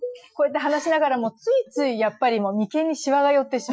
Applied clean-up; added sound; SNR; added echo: classical method Wiener filter.